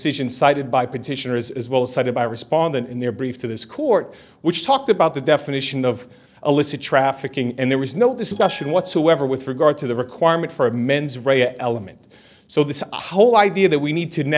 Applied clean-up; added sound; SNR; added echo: neural separator model SepFormer DNS4.